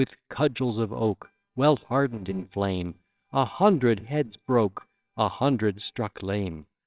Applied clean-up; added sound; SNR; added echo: neural separator model SepFormer WHAMR!.